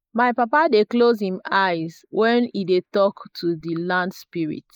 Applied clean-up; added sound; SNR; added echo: neural mask model Resemble Enhance denoiser.